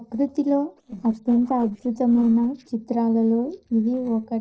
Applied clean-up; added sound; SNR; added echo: neural separator model SepFormer DNS4.